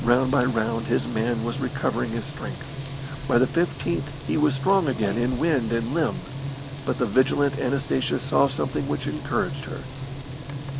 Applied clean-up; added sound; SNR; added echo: none; Frying (food); 7 dB; none.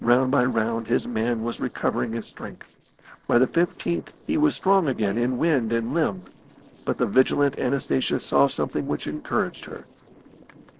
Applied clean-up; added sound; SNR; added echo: neural separator model SepFormer DNS4.